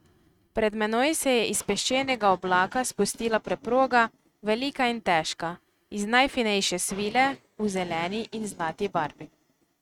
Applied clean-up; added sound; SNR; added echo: neural mask model RNNoise.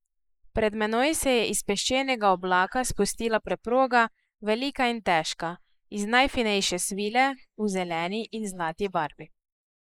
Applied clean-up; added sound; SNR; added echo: neural mask model Resemble Enhance denoiser.